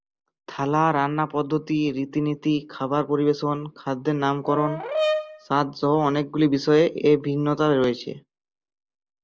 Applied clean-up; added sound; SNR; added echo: none; Brass instrument; 5 dB; none.